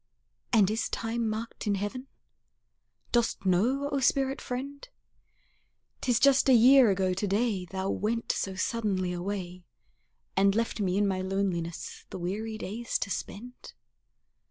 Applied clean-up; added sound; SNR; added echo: none; none; none; none.